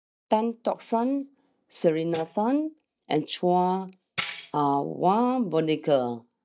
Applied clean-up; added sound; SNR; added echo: neural mask model DeepFilterNet 3.